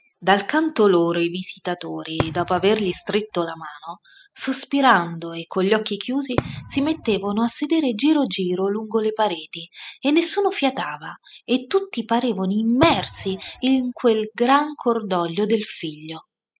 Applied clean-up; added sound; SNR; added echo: classical method spectral subtraction.